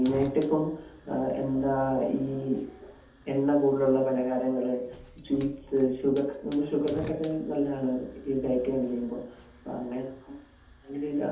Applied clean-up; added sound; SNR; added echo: none; Hiss / Fire; 20 dB; reverberation time 0.6 s.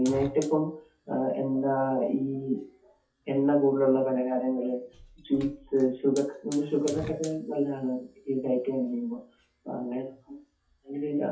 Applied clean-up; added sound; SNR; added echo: classical method WPE with log-MMSE.